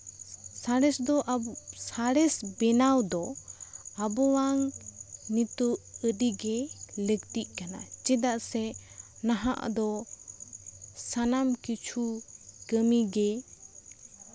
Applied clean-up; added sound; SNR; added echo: none; none; none; none.